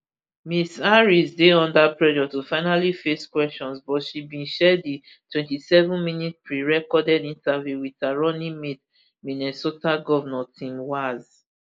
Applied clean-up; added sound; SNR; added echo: neural mask model Resemble Enhance denoiser.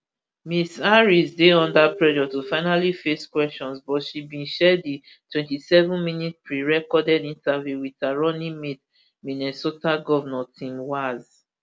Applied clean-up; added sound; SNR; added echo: none; Telephone; 12 dB; none.